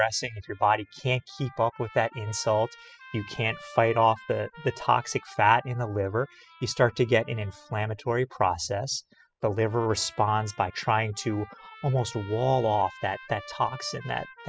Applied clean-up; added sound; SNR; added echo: classical method spectral subtraction.